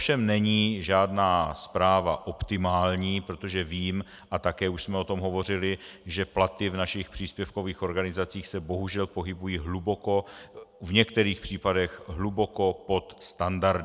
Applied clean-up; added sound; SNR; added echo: none; none; none; none.